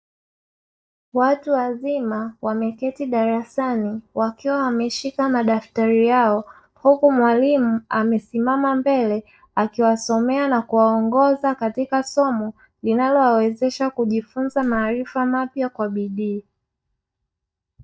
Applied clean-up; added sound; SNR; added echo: neural mask model DeepFilterNet 3.